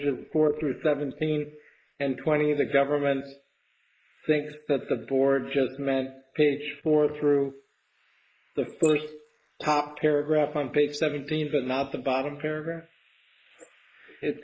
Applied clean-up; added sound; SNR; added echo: neural mask model Resemble Enhance denoiser.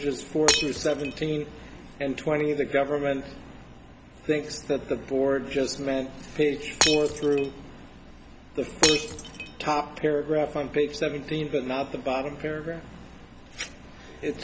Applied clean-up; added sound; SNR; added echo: none; Shatter; 0 dB; none.